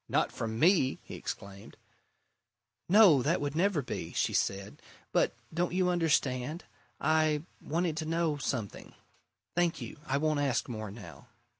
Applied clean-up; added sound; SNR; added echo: none; none; none; none.